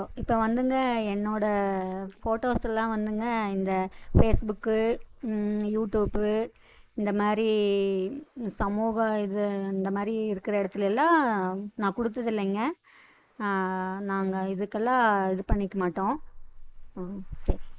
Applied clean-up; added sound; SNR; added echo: neural mask model Resemble Enhance denoiser.